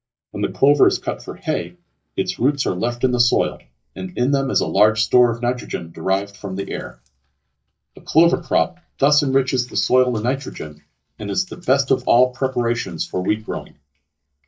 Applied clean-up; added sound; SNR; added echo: neural mask model DeepFilterNet 3.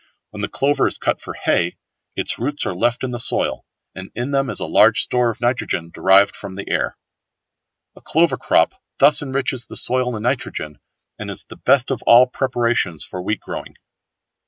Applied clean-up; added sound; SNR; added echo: none; none; none; none.